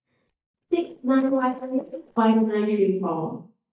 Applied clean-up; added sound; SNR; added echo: neural mask model DeepFilterNet 3.